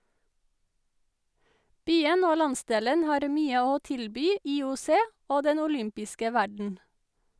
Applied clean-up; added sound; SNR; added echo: none; none; none; none.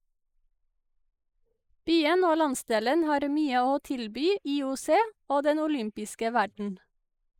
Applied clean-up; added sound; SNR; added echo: neural mask model Resemble Enhance denoiser.